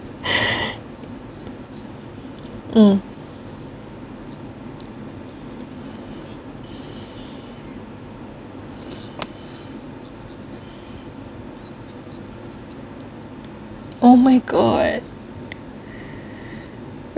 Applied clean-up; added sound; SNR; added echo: none; none; none; none.